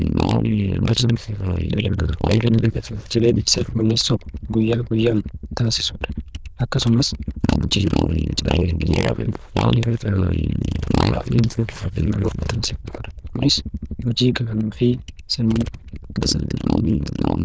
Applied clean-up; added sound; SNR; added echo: neural diffusion model UNIVERSE++.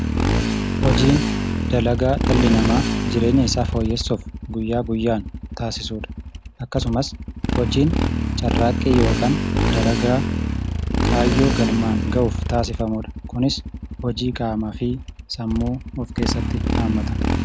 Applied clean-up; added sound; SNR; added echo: none; Motorcycle; -1 dB; none.